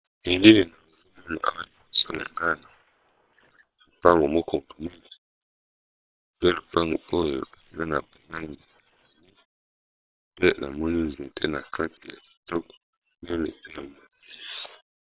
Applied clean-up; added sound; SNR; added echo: neural separator model SepFormer WHAM!.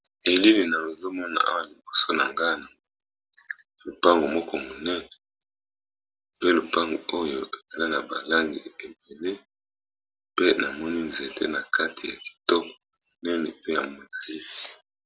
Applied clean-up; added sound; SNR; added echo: none; none; none; none.